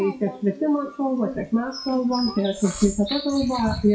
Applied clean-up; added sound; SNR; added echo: classical method WPE with log-MMSE.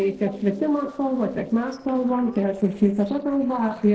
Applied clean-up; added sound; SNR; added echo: neural separator model SepFormer DNS4.